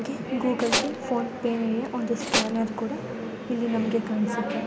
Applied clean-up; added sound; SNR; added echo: none; Tools; 0 dB; none.